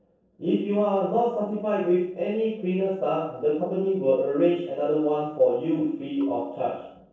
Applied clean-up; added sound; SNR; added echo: neural separator model SepFormer DNS4.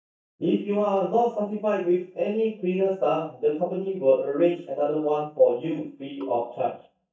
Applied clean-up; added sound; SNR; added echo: neural mask model DeepFilterNet 3.